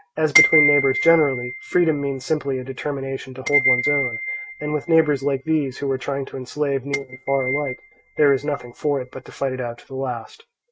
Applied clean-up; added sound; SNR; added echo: neural mask model RNNoise.